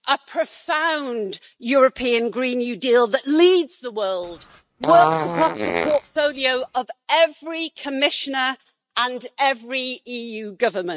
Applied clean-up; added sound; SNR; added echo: neural mask model RNNoise.